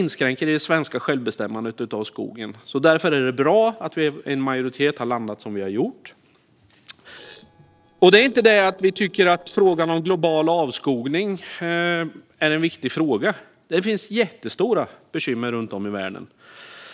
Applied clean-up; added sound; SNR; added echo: neural separator model SepFormer DNS4.